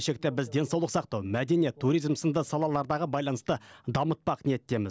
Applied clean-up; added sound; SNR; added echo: none; none; none; none.